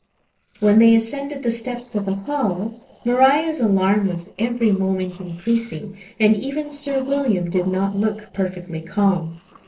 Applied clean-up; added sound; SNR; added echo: neural separator model SepFormer DNS4.